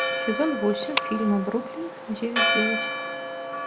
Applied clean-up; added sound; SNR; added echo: none; Church bell; 0 dB; none.